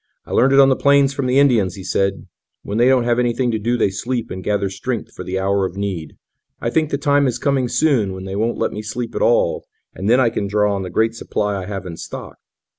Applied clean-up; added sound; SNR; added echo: none; none; none; none.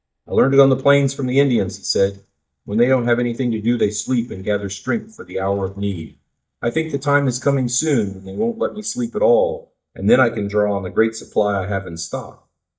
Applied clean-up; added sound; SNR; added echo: neural mask model DeepFilterNet 3.